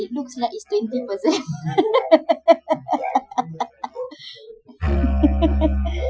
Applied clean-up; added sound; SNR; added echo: classical method Wiener filter.